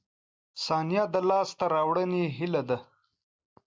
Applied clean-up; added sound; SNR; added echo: none; none; none; none.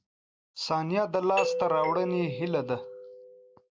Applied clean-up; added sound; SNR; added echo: none; Doorbell; 4 dB; none.